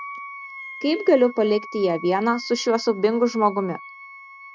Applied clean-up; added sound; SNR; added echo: none; Wind instrument, woodwind instrument; 16 dB; none.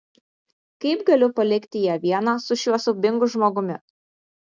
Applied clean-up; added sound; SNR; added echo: none; none; none; none.